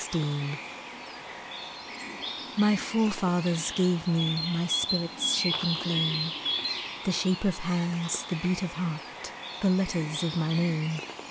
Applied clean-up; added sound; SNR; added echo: none; Bird; 6 dB; none.